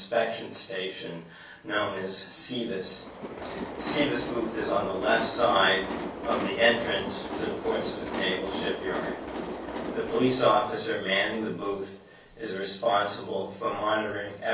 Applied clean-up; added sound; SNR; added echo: none; Train; 8 dB; reverberation time 0.4 s.